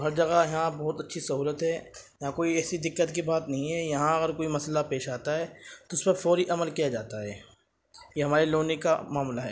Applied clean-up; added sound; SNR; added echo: none; none; none; none.